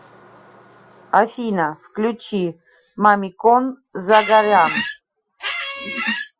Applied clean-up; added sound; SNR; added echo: classical method Wiener filter.